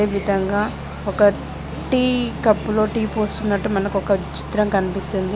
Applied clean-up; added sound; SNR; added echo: none; none; none; none.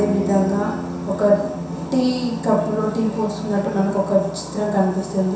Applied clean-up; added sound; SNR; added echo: none; Bass guitar; 12 dB; reverberation time 0.7 s.